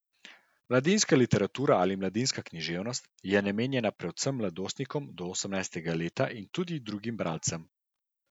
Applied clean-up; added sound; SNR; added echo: none; none; none; none.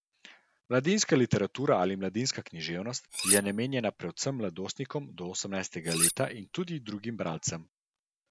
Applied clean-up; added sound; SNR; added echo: none; Cutlery, silverware; -1 dB; none.